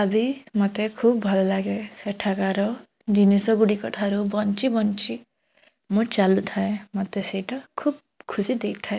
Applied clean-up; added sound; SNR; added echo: none; none; none; none.